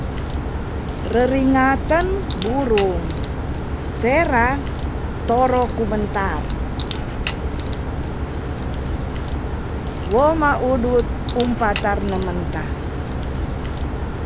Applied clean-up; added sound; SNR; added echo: none; Crack; 2 dB; none.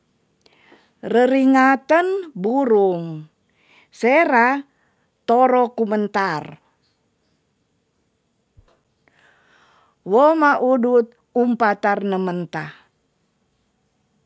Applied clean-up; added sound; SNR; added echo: none; none; none; none.